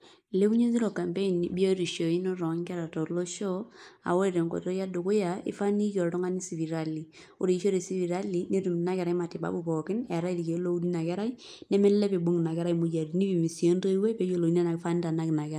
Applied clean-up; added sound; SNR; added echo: neural mask model Resemble Enhance denoiser.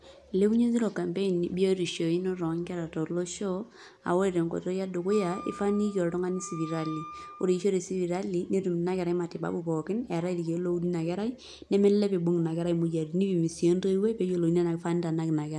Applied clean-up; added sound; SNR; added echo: none; Wind instrument, woodwind instrument; 16 dB; none.